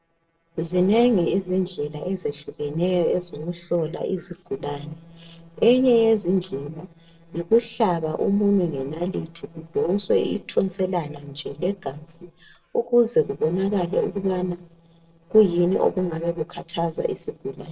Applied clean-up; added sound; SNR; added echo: neural separator model SepFormer DNS4.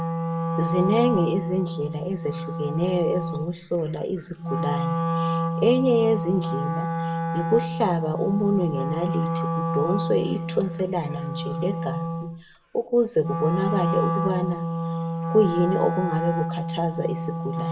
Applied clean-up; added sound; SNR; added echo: none; Wind instrument, woodwind instrument; 2 dB; reverberation time 0.5 s.